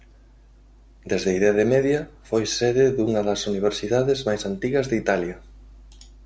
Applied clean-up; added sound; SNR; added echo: none; none; none; none.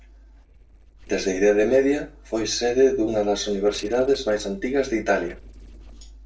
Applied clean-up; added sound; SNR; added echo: neural separator model SepFormer DNS4.